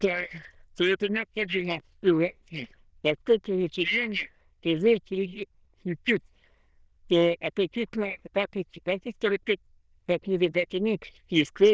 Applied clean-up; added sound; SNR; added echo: neural diffusion model UNIVERSE++.